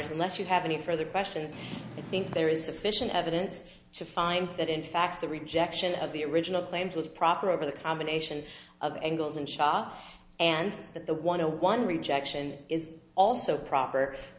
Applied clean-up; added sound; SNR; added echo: none; Purr; 10 dB; none.